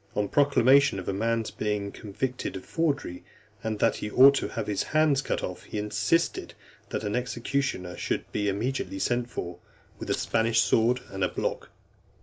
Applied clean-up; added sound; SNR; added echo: none; Fire; 19 dB; none.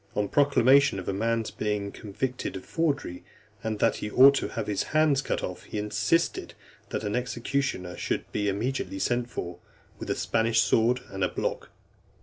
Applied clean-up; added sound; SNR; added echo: none; none; none; none.